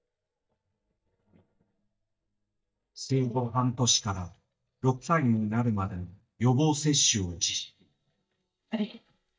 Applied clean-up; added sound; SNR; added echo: neural mask model DeepFilterNet 3.